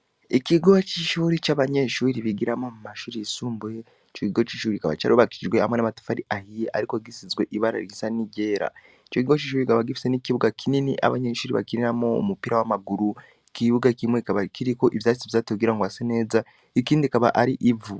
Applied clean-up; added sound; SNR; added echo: none; none; none; none.